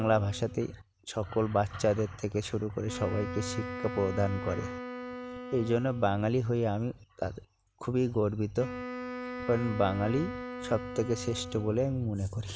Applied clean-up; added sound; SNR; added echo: none; Wind instrument, woodwind instrument; 11 dB; none.